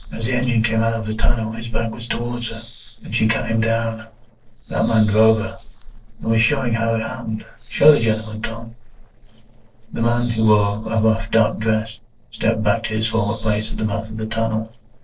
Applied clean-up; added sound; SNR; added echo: neural separator model SepFormer DNS4.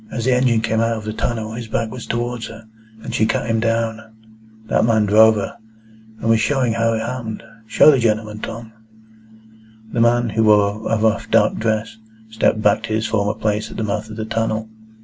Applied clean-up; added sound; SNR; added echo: none; none; none; none.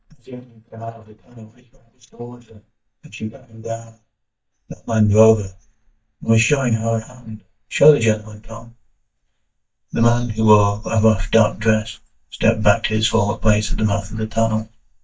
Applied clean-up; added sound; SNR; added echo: neural mask model DeepFilterNet 3.